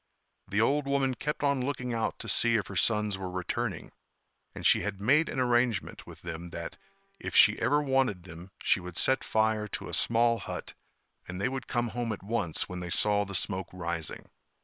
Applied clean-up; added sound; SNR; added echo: neural separator model SepFormer WHAM!.